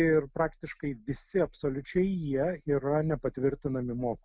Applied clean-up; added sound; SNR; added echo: none; none; none; none.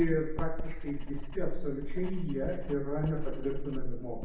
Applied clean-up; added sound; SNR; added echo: none; Writing; -3 dB; reverberation time 0.9 s.